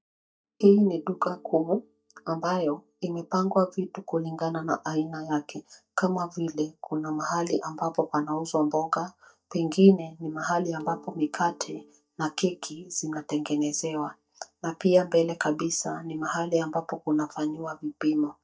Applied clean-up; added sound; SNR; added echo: neural mask model DeepFilterNet 3.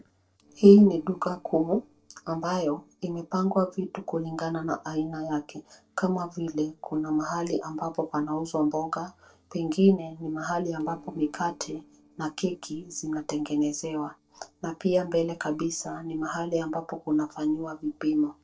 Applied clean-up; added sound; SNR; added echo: neural separator model SepFormer DNS4.